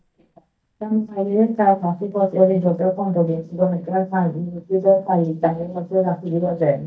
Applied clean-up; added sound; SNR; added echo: neural mask model DeepFilterNet 3.